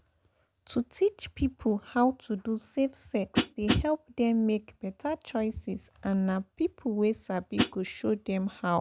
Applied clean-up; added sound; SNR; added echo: none; Hi-hat; -3 dB; none.